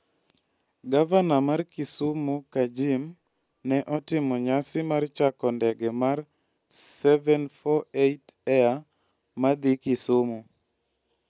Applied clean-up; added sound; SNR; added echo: none; none; none; none.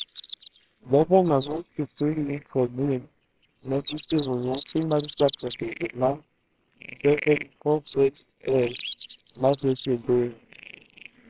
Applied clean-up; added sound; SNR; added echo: neural separator model SepFormer WHAMR!.